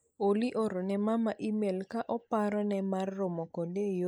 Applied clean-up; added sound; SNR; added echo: neural mask model Resemble Enhance denoiser.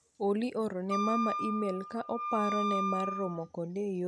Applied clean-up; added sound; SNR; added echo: none; Wind instrument, woodwind instrument; 2 dB; none.